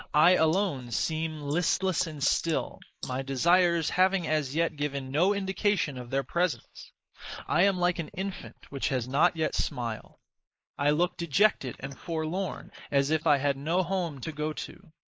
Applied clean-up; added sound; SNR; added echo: neural mask model Resemble Enhance denoiser.